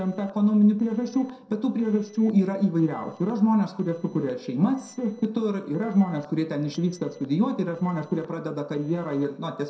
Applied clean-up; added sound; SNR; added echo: neural separator model SepFormer DNS4.